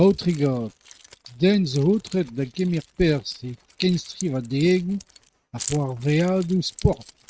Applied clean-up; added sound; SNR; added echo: neural mask model RNNoise.